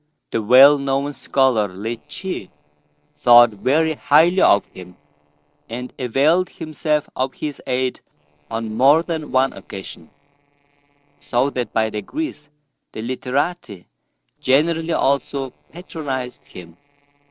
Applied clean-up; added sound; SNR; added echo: neural separator model SepFormer DNS4.